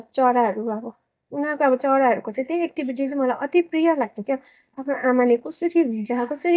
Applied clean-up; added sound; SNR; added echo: neural mask model DeepFilterNet 3.